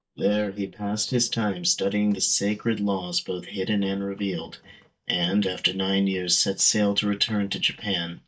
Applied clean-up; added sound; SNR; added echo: neural mask model DeepFilterNet 3.